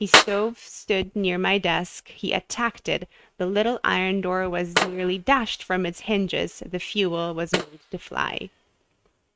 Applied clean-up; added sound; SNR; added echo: neural mask model RNNoise.